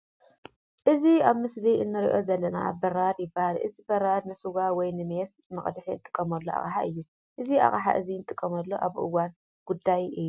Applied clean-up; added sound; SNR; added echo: none; none; none; none.